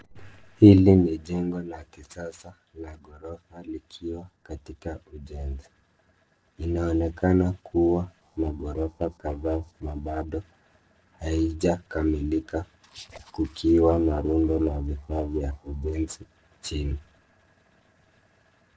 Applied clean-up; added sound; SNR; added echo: neural separator model SepFormer DNS4.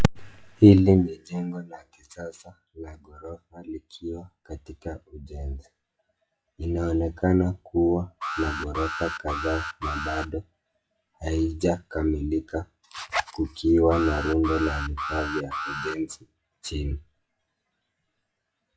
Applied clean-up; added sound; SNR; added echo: classical method log-MMSE.